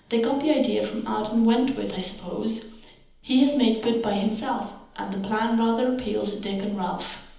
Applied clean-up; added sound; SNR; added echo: none; none; none; reverberation time 1.3 s.